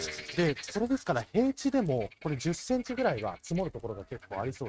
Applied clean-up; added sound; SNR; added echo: neural mask model RNNoise.